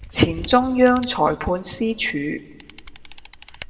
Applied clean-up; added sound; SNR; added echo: none; Camera; 17 dB; reverberation time 0.9 s.